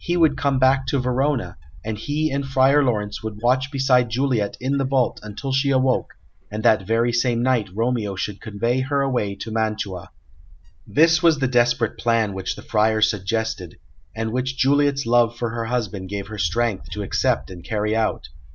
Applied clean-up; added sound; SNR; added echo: none; Wind; 18 dB; none.